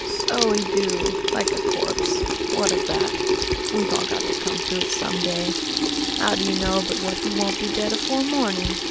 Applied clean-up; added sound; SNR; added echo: none; Sink (filling or washing) / Water tap, faucet; -3 dB; none.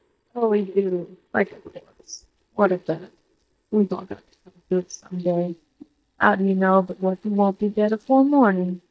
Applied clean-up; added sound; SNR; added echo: neural mask model DeepFilterNet 3.